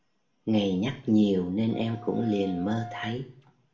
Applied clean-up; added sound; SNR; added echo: none; Wind instrument, woodwind instrument; 16 dB; reverberation time 0.4 s.